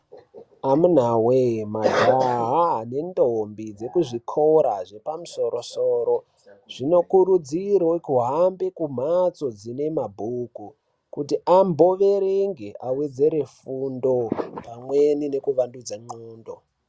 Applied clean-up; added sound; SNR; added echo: none; none; none; none.